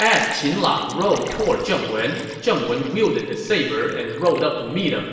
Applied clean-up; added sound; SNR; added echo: none; Liquid; 15 dB; reverberation time 1.2 s.